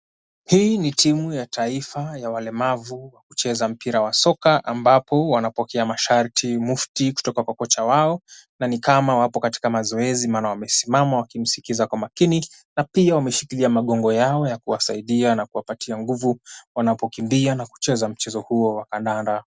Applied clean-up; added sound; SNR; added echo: none; none; none; none.